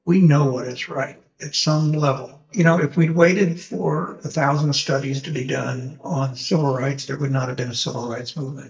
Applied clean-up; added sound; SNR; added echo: neural mask model DeepFilterNet 3.